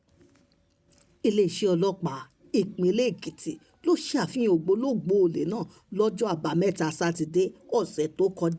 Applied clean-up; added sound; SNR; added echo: none; none; none; none.